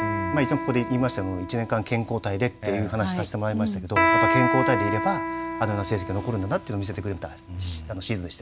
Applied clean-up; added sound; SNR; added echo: none; Electric guitar; 2 dB; none.